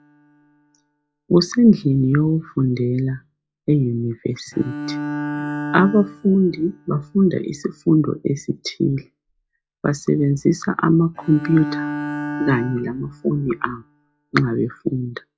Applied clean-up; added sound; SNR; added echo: classical method log-MMSE.